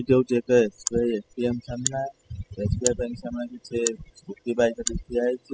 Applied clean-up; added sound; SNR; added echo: classical method spectral subtraction.